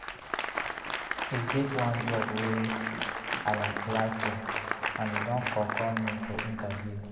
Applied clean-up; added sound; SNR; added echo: none; Applause; 1 dB; reverberation time 2.0 s.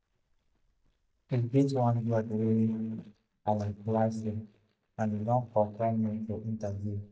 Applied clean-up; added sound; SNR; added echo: neural mask model DeepFilterNet 3.